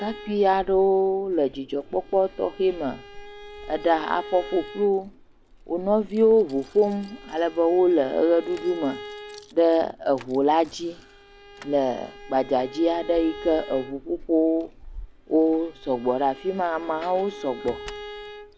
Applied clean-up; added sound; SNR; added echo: none; Bowed string instrument + Keys jangling; 17 dB; none.